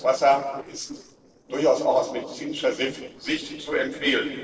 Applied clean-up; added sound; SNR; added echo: neural separator model SepFormer DNS4.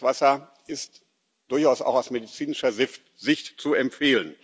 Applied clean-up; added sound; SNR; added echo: none; none; none; none.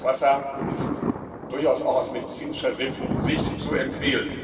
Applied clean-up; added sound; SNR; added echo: none; Thunder; 5 dB; reverberation time 2.7 s.